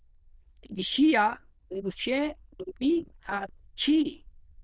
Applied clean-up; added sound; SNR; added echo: neural diffusion model UNIVERSE++.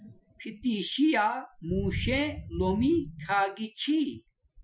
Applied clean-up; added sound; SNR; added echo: classical method Wiener filter.